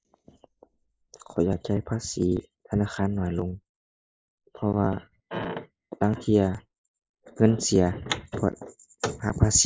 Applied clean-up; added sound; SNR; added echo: neural mask model Resemble Enhance denoiser.